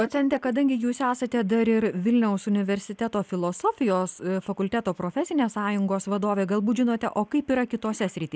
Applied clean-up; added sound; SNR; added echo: none; none; none; none.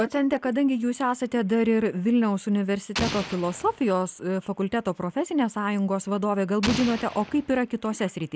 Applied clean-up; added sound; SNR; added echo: none; Explosion; 9 dB; none.